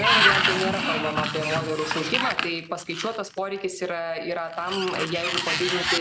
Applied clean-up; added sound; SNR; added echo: none; Sliding door; -2 dB; none.